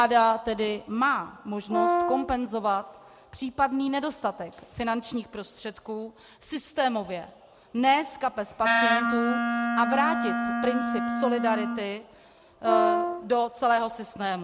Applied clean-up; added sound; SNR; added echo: none; Wind instrument, woodwind instrument + Brass instrument; -1 dB; none.